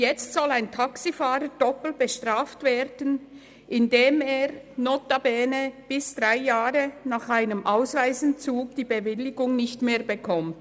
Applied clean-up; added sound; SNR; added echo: none; none; none; none.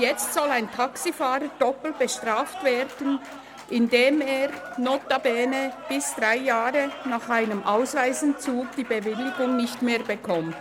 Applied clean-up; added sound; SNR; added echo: none; Applause / Cheering; 13 dB; none.